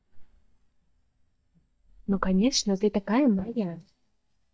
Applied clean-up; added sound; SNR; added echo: neural mask model DeepFilterNet 3.